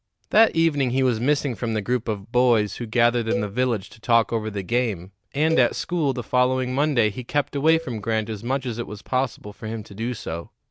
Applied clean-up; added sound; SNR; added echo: none; Cowbell; 12 dB; none.